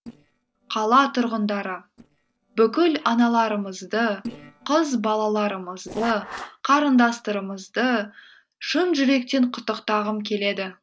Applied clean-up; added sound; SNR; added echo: neural separator model SepFormer DNS4.